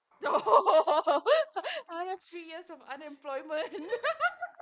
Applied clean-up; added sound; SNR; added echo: neural mask model Resemble Enhance denoiser.